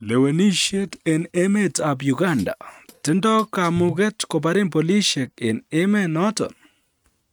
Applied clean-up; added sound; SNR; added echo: neural mask model RNNoise.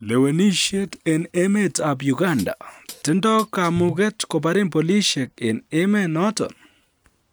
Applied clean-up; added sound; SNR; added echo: none; Hi-hat; 17 dB; none.